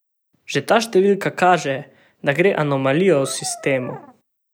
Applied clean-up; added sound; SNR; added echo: none; Brass instrument; 18 dB; none.